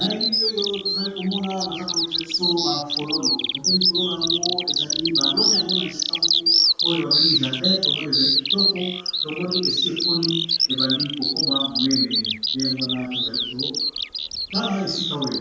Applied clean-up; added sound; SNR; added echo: none; Bird vocalization, bird call, bird song; -5 dB; reverberation time 0.6 s.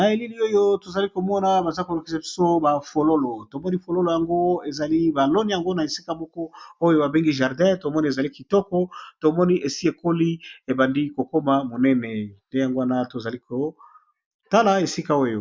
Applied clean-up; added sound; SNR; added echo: none; none; none; none.